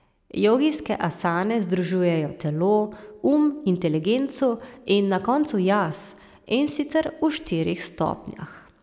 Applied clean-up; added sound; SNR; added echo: none; none; none; none.